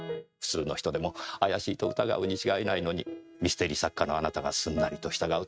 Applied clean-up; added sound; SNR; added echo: neural mask model RNNoise.